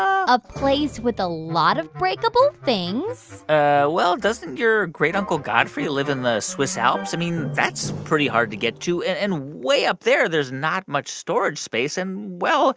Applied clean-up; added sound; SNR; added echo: none; none; none; none.